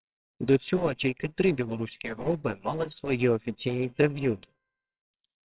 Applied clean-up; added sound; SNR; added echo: neural separator model SepFormer WHAMR!.